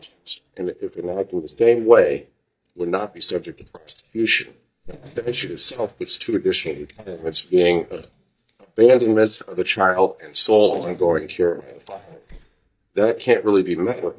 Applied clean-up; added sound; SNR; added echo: neural mask model DeepFilterNet 3.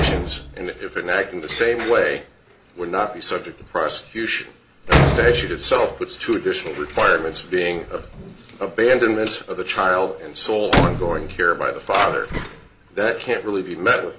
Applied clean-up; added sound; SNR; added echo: none; Door; 5 dB; reverberation time 0.4 s.